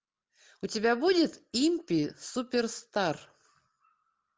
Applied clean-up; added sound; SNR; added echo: none; none; none; none.